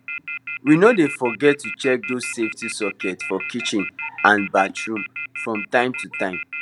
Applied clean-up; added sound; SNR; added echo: none; Telephone; 10 dB; none.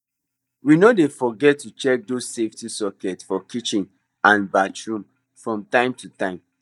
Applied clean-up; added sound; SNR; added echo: neural mask model DeepFilterNet 3.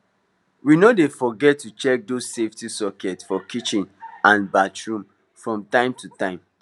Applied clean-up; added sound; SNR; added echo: none; none; none; none.